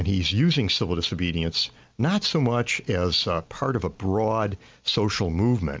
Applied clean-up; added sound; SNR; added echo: none; none; none; none.